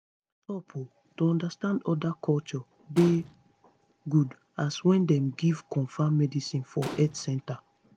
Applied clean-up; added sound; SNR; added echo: none; Gunshot, gunfire; 15 dB; none.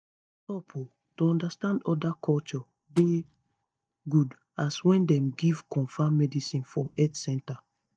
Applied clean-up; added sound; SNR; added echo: neural mask model DeepFilterNet 3.